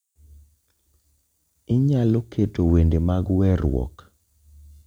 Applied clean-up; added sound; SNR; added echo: none; none; none; none.